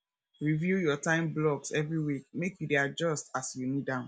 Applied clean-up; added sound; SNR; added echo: none; none; none; none.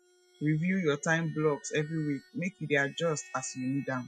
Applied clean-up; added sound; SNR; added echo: classical method spectral subtraction.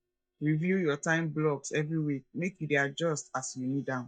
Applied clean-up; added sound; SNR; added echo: neural mask model DeepFilterNet 3.